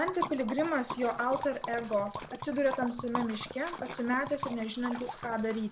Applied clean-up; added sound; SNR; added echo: none; Liquid; 8 dB; none.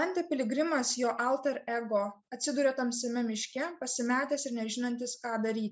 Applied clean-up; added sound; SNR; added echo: none; none; none; none.